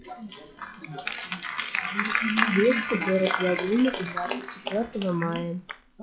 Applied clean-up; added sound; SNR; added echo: classical method log-MMSE.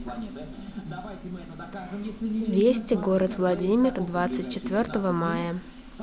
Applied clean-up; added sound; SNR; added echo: none; none; none; none.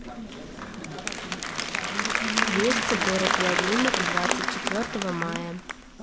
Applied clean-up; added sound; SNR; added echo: none; Applause; -2 dB; none.